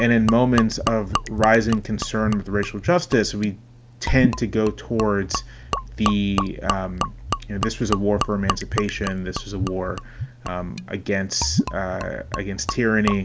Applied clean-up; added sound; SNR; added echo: none; Gurgling / Liquid; 6 dB; none.